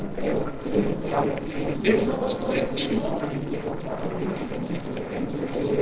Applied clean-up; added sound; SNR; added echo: neural separator model SepFormer DNS4.